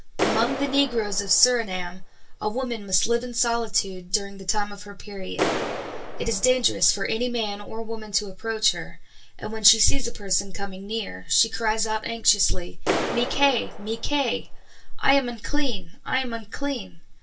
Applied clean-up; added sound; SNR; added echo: none; Clapping; 10 dB; reverberation time 0.1 s.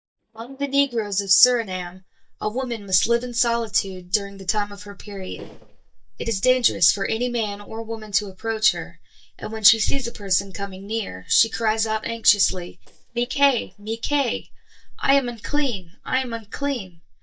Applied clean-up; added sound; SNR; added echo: neural mask model DeepFilterNet 3.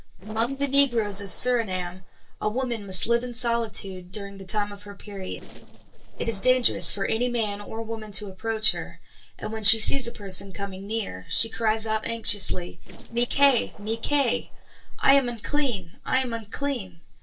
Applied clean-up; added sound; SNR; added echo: neural separator model SepFormer DNS4.